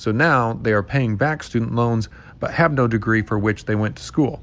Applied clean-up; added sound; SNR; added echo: none; none; none; none.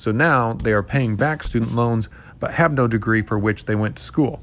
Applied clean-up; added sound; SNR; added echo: none; Bass drum / Snare drum / Drum kit; 16 dB; none.